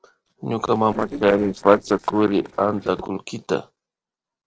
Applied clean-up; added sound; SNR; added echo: neural separator model SepFormer DNS4.